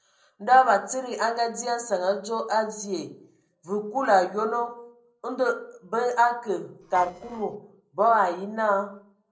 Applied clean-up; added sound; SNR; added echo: neural separator model SepFormer DNS4.